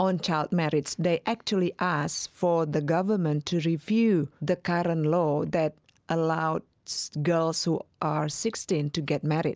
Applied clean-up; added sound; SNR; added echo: none; none; none; none.